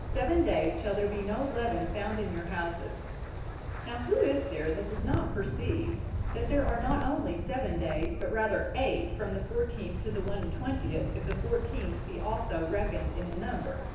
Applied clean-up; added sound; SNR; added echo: none; Wind; 2 dB; reverberation time 0.9 s.